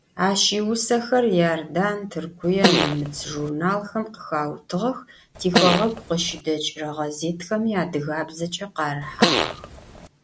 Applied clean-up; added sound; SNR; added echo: none; Fart; 0 dB; none.